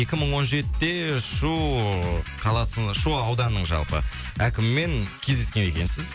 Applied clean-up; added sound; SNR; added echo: none; none; none; none.